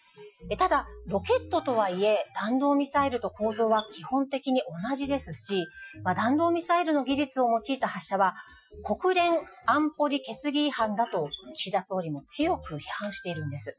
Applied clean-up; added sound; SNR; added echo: classical method Wiener filter.